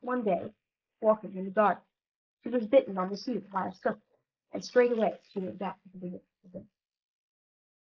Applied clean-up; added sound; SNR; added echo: neural mask model Resemble Enhance denoiser.